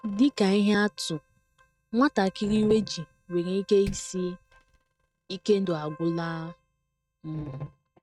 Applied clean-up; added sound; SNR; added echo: neural mask model RNNoise.